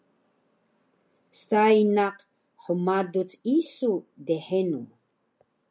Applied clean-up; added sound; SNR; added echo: none; none; none; none.